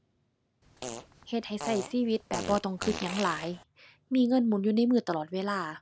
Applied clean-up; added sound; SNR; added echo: none; Fart; 10 dB; none.